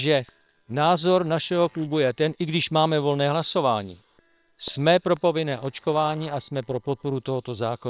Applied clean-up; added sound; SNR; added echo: neural separator model SepFormer WHAM!.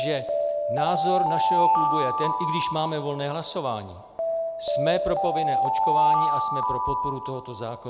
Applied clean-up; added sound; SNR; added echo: none; Alarm; -5 dB; none.